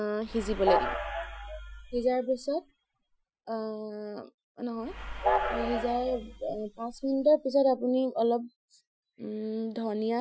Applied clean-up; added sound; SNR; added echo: classical method Wiener filter.